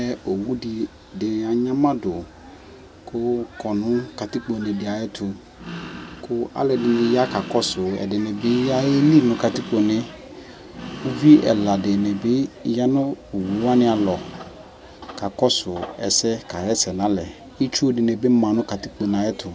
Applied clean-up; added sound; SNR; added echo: none; none; none; none.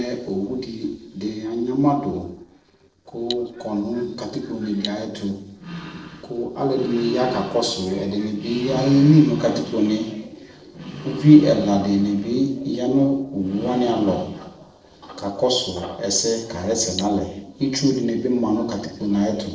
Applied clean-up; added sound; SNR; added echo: neural separator model SepFormer DNS4.